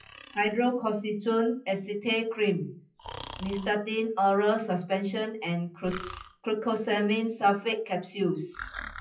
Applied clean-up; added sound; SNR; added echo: classical method WPE with log-MMSE.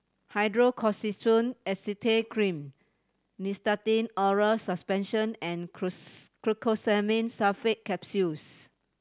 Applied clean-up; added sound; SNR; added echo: none; none; none; none.